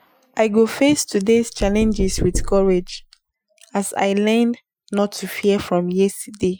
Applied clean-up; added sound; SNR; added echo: classical method Wiener filter.